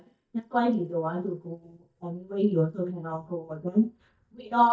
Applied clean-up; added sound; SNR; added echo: neural mask model DeepFilterNet 3.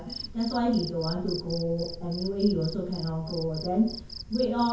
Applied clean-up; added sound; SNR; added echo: none; Cricket; 11 dB; reverberation time 0.6 s.